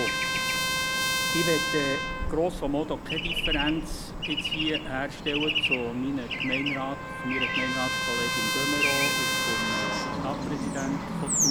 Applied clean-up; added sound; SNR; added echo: none; Trumpet + Traffic noise, roadway noise / Bird; -4 dB; none.